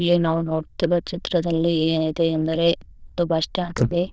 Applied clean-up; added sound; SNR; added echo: neural diffusion model UNIVERSE++.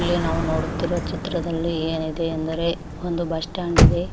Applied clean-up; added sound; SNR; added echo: none; Slam / Car + Car passing by; -1 dB; none.